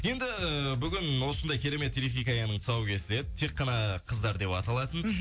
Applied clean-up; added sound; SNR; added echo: none; none; none; none.